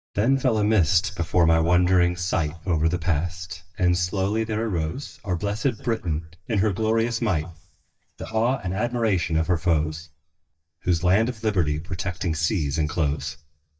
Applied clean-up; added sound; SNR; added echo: neural mask model DeepFilterNet 3.